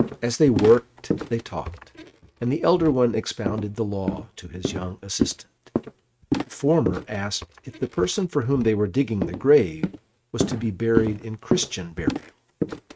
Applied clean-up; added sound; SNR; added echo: neural mask model RNNoise.